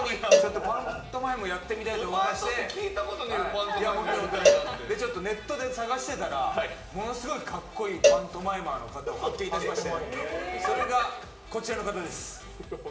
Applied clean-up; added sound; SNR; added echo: none; Cowbell; -2 dB; reverberation time 0.8 s.